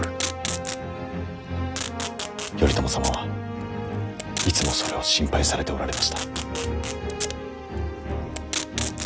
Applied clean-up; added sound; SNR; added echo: none; Packing tape, duct tape; 8 dB; none.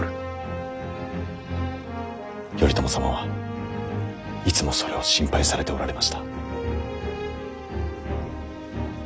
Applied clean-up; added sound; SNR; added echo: none; none; none; none.